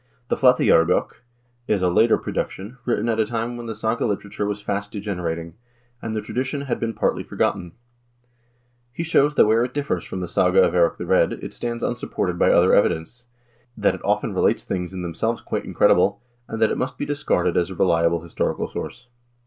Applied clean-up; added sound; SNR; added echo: none; none; none; none.